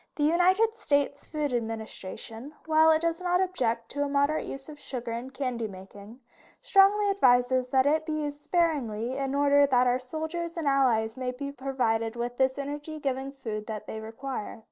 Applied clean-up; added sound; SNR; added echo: neural separator model SepFormer DNS4.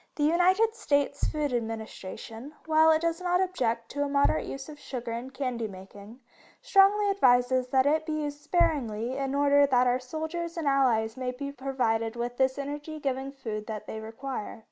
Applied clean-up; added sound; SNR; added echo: none; Bass drum; 8 dB; none.